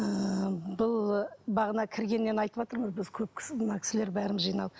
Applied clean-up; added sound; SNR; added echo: none; none; none; none.